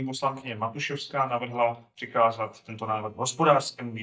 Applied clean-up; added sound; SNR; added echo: neural mask model DeepFilterNet 3.